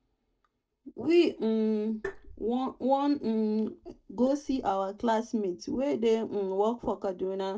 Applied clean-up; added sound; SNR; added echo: neural mask model DeepFilterNet 3.